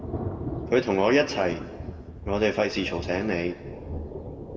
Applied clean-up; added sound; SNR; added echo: none; Thunder; 9 dB; reverberation time 1.2 s.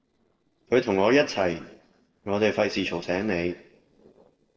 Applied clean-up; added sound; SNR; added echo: neural separator model SepFormer DNS4.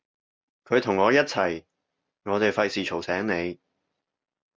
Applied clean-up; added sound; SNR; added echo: none; none; none; none.